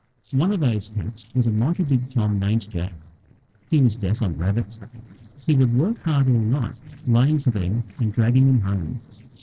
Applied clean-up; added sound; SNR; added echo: neural separator model SepFormer DNS4.